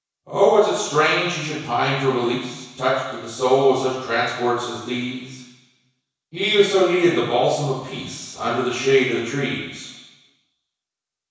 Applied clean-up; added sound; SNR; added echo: none; none; none; reverberation time 1.1 s.